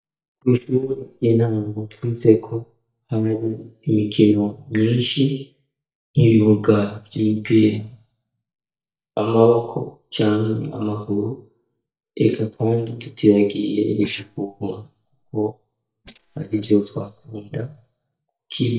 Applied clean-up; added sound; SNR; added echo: neural mask model DeepFilterNet 3.